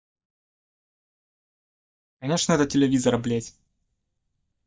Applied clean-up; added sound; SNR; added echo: neural mask model DeepFilterNet 3.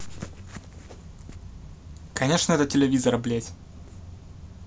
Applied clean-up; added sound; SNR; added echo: none; none; none; none.